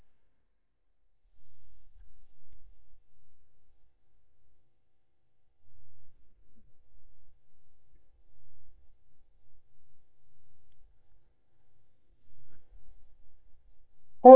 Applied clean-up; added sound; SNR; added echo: neural mask model DeepFilterNet 3.